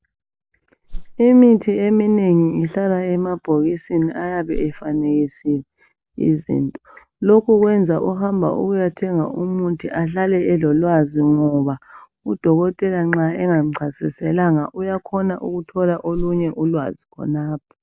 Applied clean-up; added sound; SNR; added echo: none; Whoosh, swoosh, swish; 9 dB; none.